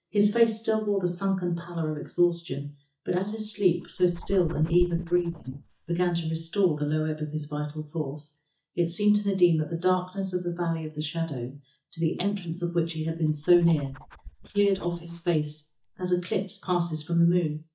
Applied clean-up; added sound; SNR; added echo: neural mask model DeepFilterNet 3.